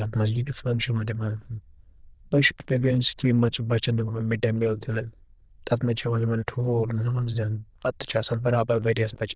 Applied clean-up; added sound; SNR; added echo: neural diffusion model UNIVERSE++.